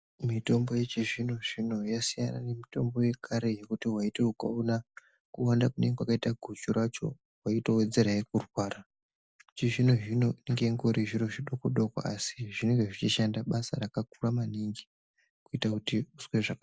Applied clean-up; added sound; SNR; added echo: none; none; none; none.